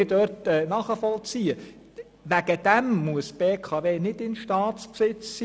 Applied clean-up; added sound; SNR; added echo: none; none; none; none.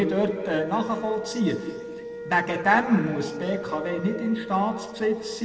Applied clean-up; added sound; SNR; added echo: none; Wind instrument, woodwind instrument; 12 dB; reverberation time 1.9 s.